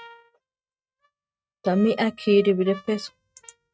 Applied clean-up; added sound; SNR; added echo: neural mask model RNNoise.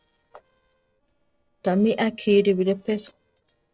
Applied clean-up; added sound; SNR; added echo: neural separator model SepFormer DNS4.